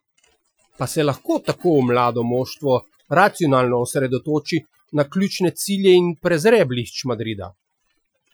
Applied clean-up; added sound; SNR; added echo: classical method Wiener filter.